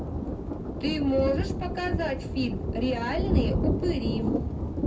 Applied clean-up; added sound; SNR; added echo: none; Thunder; -2 dB; reverberation time 0.3 s.